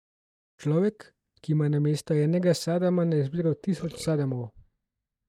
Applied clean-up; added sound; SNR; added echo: neural mask model DeepFilterNet 3.